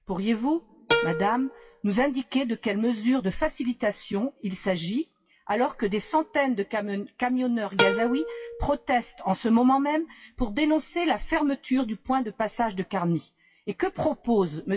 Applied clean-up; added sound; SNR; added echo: classical method WPE with log-MMSE.